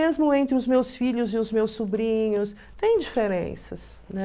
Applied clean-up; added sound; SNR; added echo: none; none; none; none.